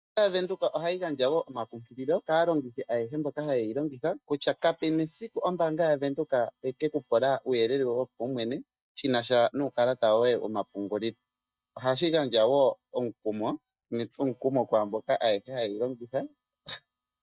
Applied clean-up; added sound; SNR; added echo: neural mask model DeepFilterNet 3.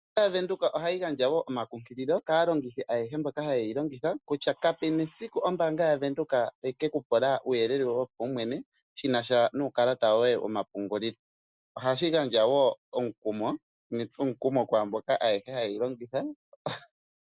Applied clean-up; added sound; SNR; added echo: none; none; none; none.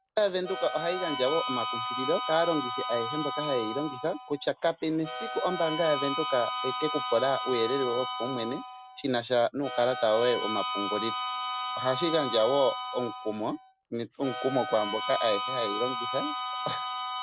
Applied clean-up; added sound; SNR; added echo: none; Harmonica; 5 dB; none.